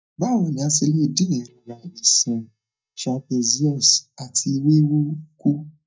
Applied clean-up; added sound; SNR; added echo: neural mask model DeepFilterNet 3.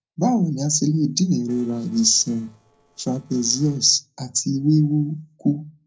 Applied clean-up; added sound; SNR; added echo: neural separator model SepFormer DNS4.